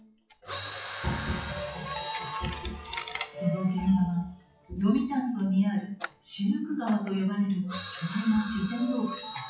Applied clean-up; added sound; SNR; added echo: classical method WPE with log-MMSE.